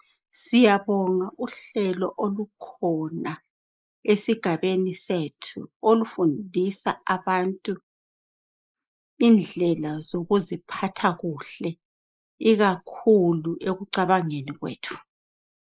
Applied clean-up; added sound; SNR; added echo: neural mask model Resemble Enhance denoiser.